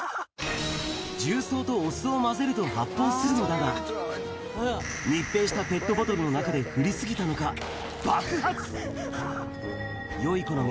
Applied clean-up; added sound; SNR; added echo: none; none; none; none.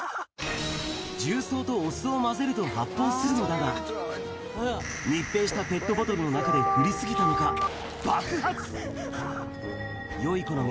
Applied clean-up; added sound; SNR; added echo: none; Organ; -2 dB; none.